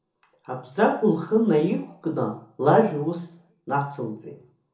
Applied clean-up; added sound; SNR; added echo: none; none; none; reverberation time 0.7 s.